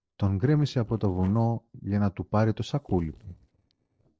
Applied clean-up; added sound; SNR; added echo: neural separator model SepFormer DNS4.